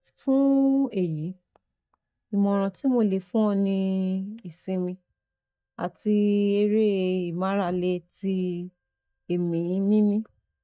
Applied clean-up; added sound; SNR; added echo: neural mask model DeepFilterNet 3.